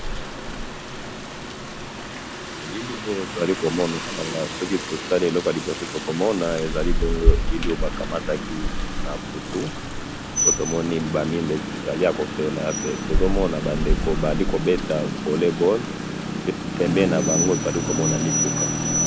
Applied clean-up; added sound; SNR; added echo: none; Rain; -1 dB; none.